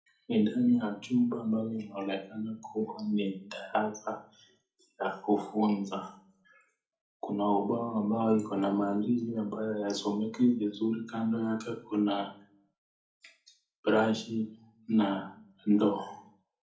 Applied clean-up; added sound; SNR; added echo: none; none; none; reverberation time 0.4 s.